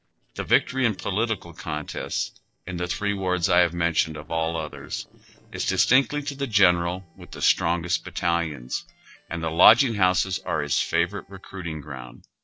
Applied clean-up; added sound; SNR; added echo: neural separator model SepFormer DNS4.